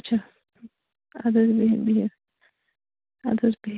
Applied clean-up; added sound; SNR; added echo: none; none; none; none.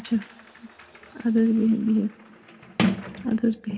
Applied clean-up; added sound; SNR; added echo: none; Sliding door; 7 dB; reverberation time 0.7 s.